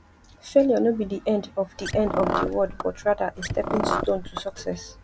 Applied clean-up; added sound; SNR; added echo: none; Car; 4 dB; none.